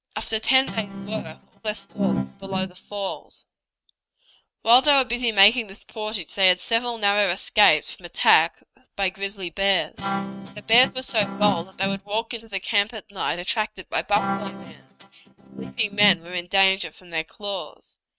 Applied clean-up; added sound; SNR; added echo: neural mask model RNNoise.